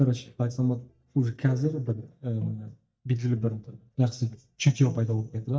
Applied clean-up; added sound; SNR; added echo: neural mask model DeepFilterNet 3.